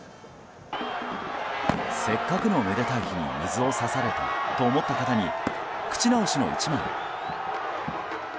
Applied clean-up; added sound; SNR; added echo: none; Wood; 16 dB; none.